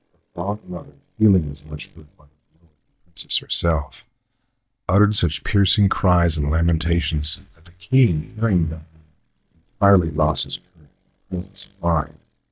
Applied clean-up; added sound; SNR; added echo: neural mask model DeepFilterNet 3.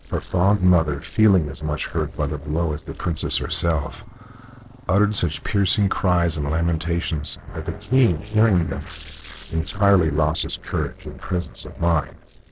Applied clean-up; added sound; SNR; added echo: neural separator model SepFormer DNS4.